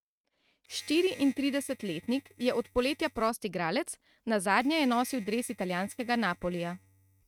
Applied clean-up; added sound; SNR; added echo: neural mask model RNNoise.